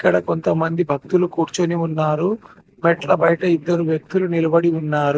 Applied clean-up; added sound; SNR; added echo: none; none; none; none.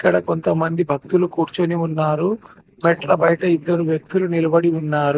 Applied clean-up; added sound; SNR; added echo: none; Rattle (instrument); 15 dB; none.